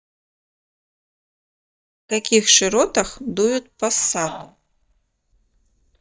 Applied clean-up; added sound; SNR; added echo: neural mask model DeepFilterNet 3.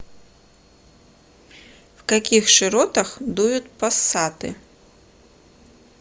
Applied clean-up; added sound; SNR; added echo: none; none; none; none.